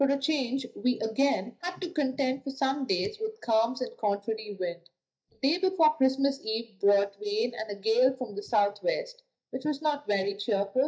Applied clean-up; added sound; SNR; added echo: neural mask model DeepFilterNet 3.